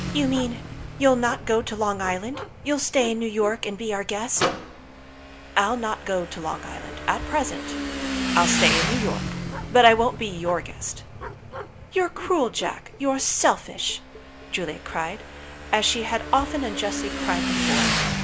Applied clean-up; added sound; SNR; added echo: none; Motorcycle / Engine + Microwave oven; 5 dB; none.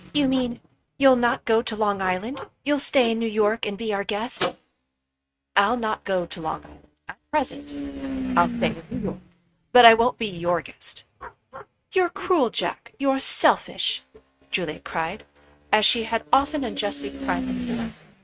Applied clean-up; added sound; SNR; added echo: neural mask model RNNoise.